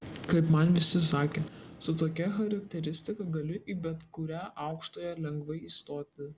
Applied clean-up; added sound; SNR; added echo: none; none; none; none.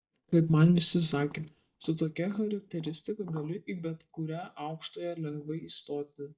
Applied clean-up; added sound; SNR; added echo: neural mask model DeepFilterNet 3.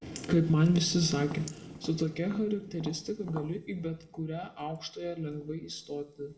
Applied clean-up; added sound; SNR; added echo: none; Tap; 16 dB; reverberation time 0.8 s.